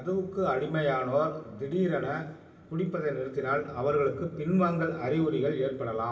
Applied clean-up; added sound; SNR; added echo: none; none; none; reverberation time 0.8 s.